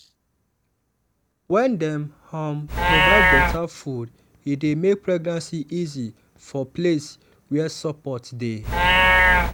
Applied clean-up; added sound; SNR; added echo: none; Livestock, farm animals, working animals; -2 dB; none.